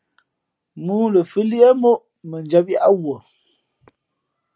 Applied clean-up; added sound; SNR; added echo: none; none; none; none.